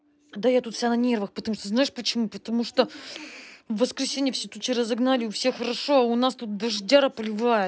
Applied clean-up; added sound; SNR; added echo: none; none; none; none.